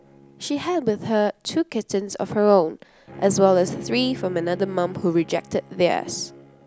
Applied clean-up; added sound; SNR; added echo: none; Bowed string instrument; 18 dB; none.